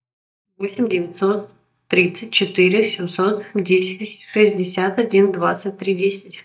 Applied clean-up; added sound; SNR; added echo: neural mask model DeepFilterNet 3.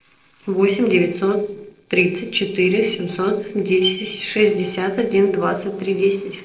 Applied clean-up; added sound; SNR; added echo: neural separator model SepFormer DNS4.